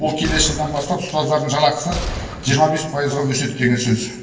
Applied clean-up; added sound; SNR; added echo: none; Gunshot, gunfire; 10 dB; reverberation time 1.6 s.